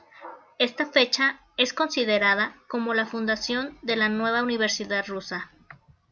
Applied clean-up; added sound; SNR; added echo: none; none; none; none.